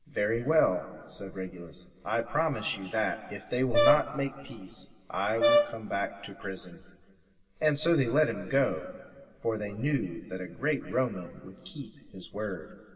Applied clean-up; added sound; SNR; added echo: none; Brass instrument; -2 dB; reverberation time 1.9 s.